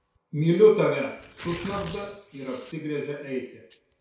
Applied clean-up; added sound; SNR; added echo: none; Tearing; 19 dB; reverberation time 0.6 s.